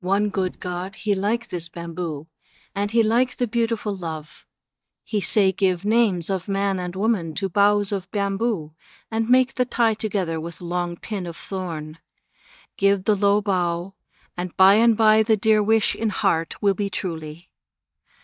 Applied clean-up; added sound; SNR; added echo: neural mask model DeepFilterNet 3.